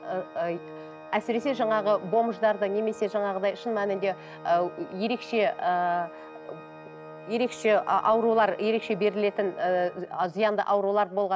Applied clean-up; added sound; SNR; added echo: none; Organ; 17 dB; none.